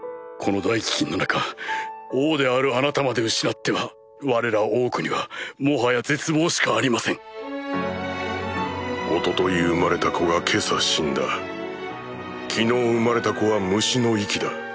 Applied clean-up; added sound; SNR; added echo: none; none; none; none.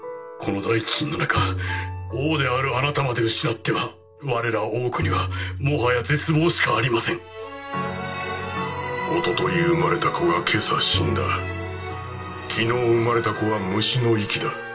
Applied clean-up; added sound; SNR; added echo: none; Tabla; 10 dB; reverberation time 0.2 s.